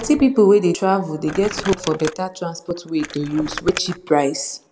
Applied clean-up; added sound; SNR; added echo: none; Crumpling, crinkling; 15 dB; none.